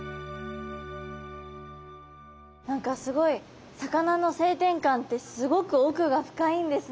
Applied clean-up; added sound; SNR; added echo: none; none; none; none.